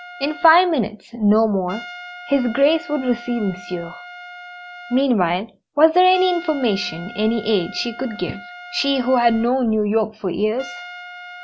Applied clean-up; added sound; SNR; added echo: none; Trumpet; 17 dB; none.